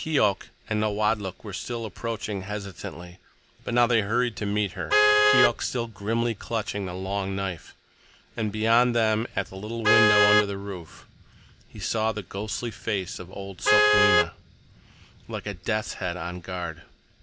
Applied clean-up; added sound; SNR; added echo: none; Vehicle horn, car horn, honking; -1 dB; none.